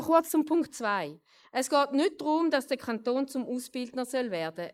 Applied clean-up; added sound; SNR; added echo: neural mask model Resemble Enhance denoiser.